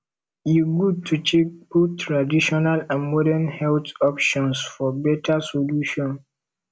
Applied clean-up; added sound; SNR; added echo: none; none; none; none.